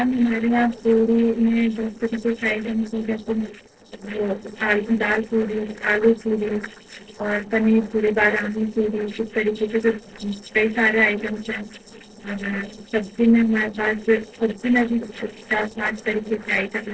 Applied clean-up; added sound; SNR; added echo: neural separator model SepFormer DNS4.